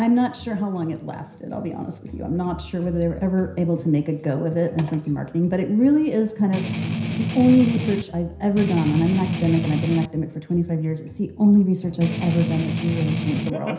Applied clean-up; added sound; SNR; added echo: none; Strum; 3 dB; reverberation time 0.5 s.